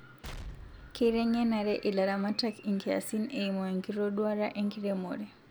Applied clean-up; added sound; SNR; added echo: none; Explosion; 16 dB; none.